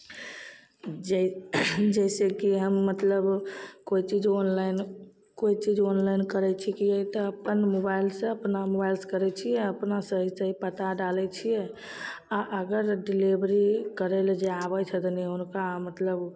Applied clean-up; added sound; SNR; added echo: none; none; none; none.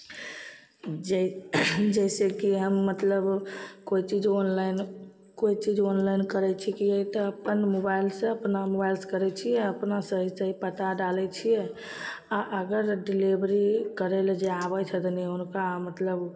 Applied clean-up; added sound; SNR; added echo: none; none; none; reverberation time 1.2 s.